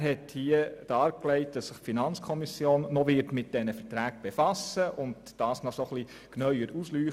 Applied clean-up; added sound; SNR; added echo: none; none; none; none.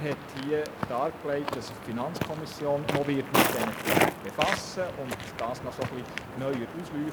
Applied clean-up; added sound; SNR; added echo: none; Walk, footsteps; -1 dB; none.